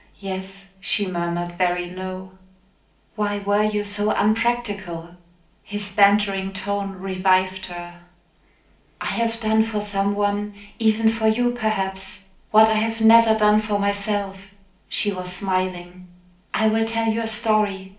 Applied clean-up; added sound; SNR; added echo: none; none; none; reverberation time 0.4 s.